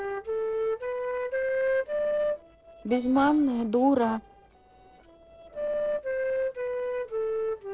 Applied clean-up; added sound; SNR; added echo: neural separator model SepFormer DNS4.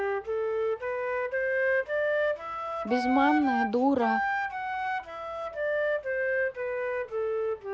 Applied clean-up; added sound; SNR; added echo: none; Wind instrument, woodwind instrument; -4 dB; none.